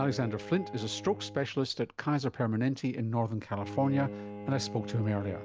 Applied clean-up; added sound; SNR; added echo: none; Bowed string instrument; 12 dB; none.